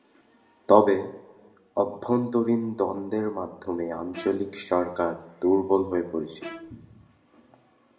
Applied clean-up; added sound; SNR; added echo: none; Bowed string instrument; 18 dB; reverberation time 0.7 s.